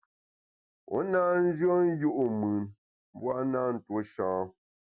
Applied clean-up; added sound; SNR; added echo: none; none; none; none.